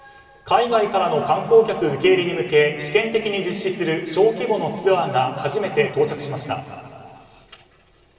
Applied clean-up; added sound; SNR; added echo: none; none; none; reverberation time 2.8 s.